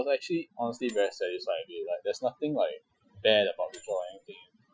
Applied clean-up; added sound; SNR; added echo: classical method Wiener filter.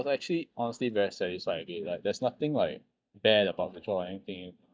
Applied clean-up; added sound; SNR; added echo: neural mask model DeepFilterNet 3.